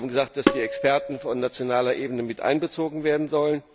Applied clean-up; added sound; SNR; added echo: none; Tabla; 2 dB; none.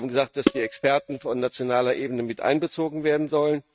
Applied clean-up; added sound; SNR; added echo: neural mask model RNNoise.